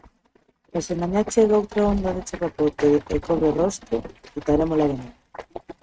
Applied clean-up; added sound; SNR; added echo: neural mask model RNNoise.